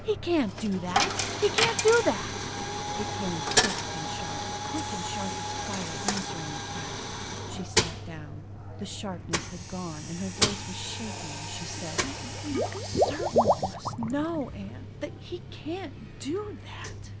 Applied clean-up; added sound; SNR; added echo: none; Water / Liquid + Coin (dropping); -2 dB; none.